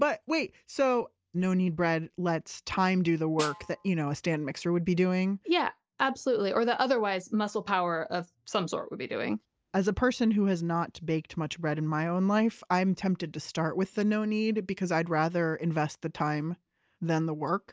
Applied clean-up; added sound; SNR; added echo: none; Snare drum; 14 dB; none.